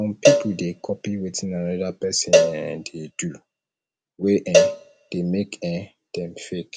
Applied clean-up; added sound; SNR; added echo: none; Cowbell; -3 dB; none.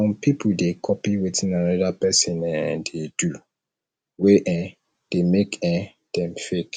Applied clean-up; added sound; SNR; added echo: none; none; none; none.